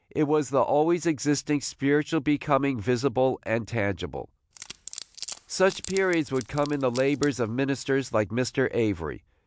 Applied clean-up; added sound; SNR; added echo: none; Wood; 17 dB; none.